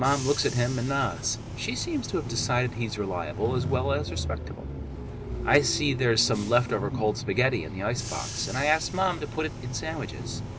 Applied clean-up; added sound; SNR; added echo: none; Bus / Engine; 6 dB; none.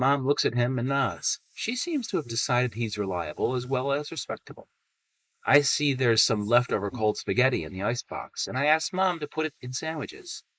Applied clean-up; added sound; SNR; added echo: neural mask model Resemble Enhance denoiser.